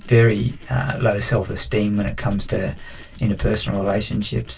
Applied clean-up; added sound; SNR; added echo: none; Tools; 19 dB; reverberation time 0.1 s.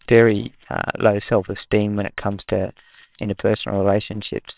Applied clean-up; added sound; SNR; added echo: neural separator model SepFormer WHAMR!.